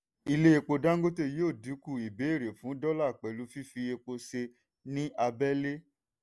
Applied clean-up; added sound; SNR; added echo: none; none; none; none.